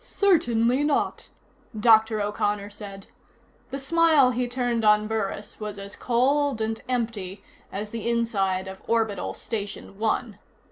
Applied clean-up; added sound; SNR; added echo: none; none; none; none.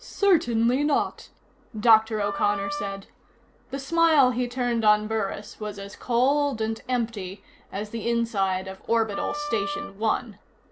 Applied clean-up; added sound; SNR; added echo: none; Wind instrument, woodwind instrument; 8 dB; none.